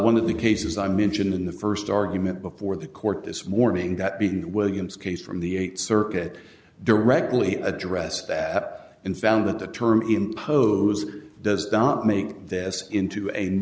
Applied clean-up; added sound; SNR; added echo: none; none; none; none.